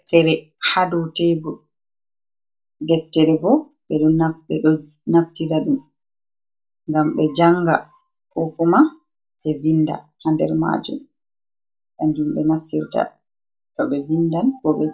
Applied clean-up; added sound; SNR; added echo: none; none; none; reverberation time 0.2 s.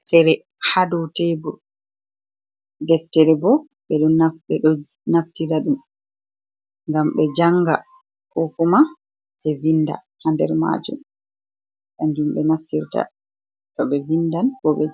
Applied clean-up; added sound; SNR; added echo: none; none; none; none.